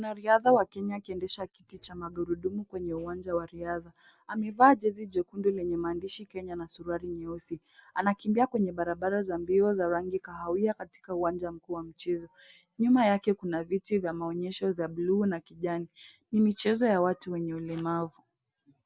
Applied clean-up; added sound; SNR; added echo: none; none; none; none.